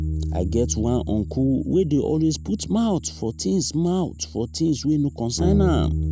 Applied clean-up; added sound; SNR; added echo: none; Bass guitar; 6 dB; none.